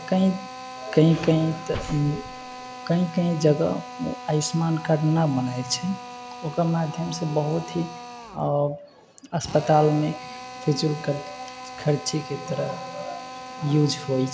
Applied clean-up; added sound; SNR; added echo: none; Slam + Drill; 13 dB; none.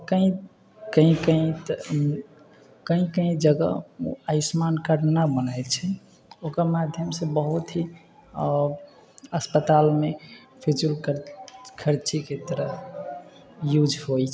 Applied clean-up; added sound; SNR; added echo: none; none; none; none.